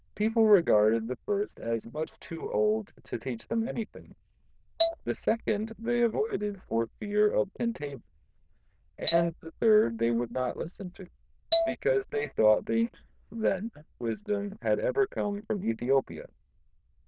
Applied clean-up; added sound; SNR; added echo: neural diffusion model UNIVERSE++.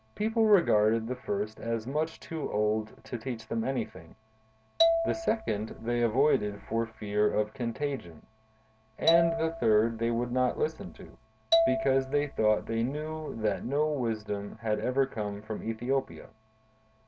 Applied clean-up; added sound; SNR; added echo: none; Marimba, xylophone; 3 dB; none.